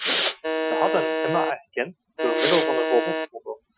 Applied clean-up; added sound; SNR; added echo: classical method Wiener filter.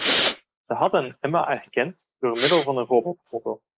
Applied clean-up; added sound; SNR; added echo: neural mask model Resemble Enhance denoiser.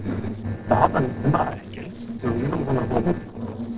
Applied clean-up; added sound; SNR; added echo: neural separator model SepFormer DNS4.